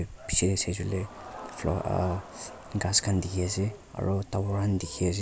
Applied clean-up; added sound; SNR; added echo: none; Crowd; 17 dB; none.